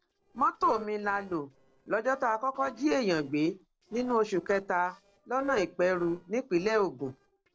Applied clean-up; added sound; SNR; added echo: neural separator model SepFormer DNS4.